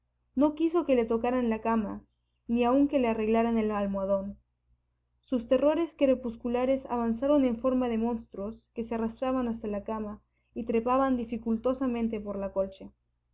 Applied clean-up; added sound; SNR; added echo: none; none; none; none.